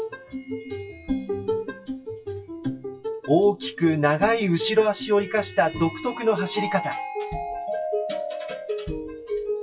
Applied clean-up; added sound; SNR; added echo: classical method WPE with log-MMSE.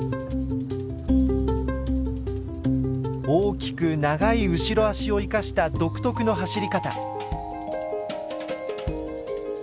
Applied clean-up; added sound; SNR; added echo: none; none; none; none.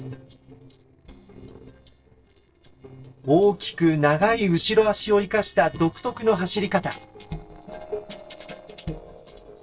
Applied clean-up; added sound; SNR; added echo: neural separator model SepFormer DNS4.